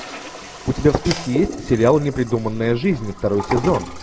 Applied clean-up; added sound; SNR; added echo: none; Toilet flush; 10 dB; none.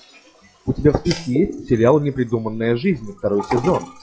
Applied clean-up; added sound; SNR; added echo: classical method log-MMSE.